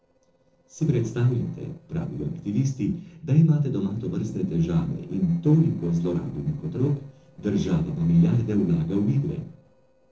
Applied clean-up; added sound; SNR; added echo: neural separator model SepFormer DNS4.